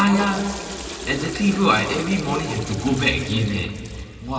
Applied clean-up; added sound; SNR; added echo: none; Toilet flush / Water; 11 dB; reverberation time 2.4 s.